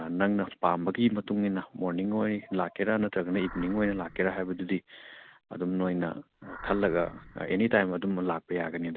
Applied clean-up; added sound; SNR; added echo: none; Animal; 17 dB; none.